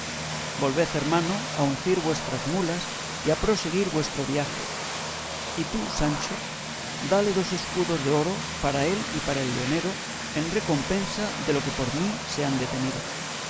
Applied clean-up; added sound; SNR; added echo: none; Vehicle; 4 dB; none.